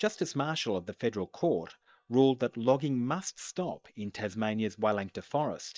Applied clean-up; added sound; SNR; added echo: neural mask model DeepFilterNet 3.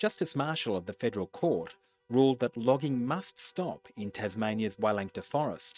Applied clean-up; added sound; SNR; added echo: neural mask model RNNoise.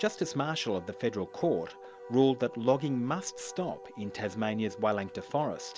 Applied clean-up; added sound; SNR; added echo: none; Wind instrument, woodwind instrument; 16 dB; none.